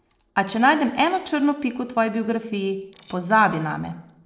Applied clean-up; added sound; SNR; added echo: neural separator model SepFormer DNS4.